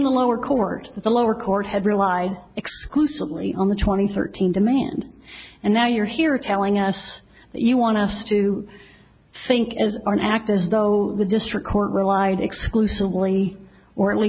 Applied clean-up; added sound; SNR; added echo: none; none; none; none.